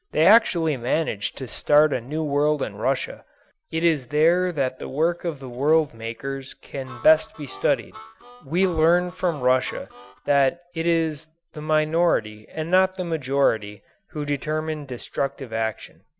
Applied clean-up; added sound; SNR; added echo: none; Harmonica; 20 dB; none.